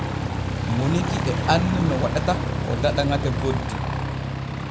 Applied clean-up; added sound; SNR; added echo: none; Aircraft; -1 dB; none.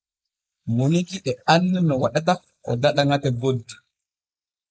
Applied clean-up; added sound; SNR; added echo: neural mask model Resemble Enhance denoiser.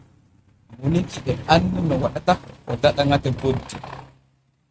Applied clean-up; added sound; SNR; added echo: neural mask model RNNoise.